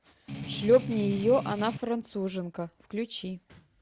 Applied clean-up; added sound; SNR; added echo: none; Strum; 8 dB; none.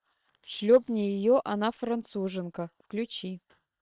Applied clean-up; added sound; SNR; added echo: neural separator model SepFormer WHAM!.